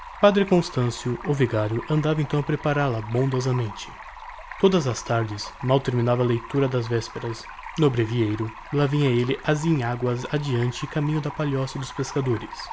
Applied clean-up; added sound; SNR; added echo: none; Stream; 15 dB; none.